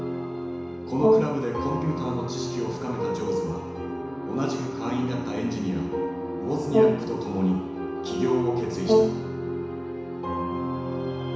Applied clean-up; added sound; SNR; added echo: none; Brass instrument; -1 dB; reverberation time 1.0 s.